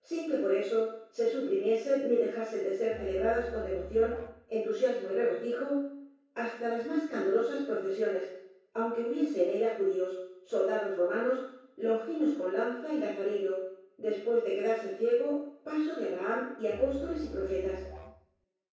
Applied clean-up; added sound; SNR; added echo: none; Musical instrument; 15 dB; reverberation time 0.7 s.